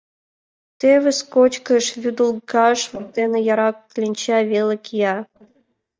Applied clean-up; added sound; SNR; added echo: neural mask model DeepFilterNet 3.